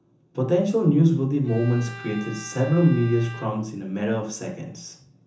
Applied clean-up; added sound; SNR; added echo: none; Bowed string instrument; 19 dB; reverberation time 0.7 s.